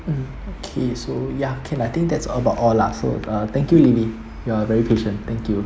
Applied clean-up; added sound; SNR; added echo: none; none; none; none.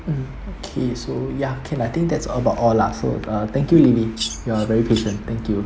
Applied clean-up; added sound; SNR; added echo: none; Bird vocalization, bird call, bird song; 12 dB; none.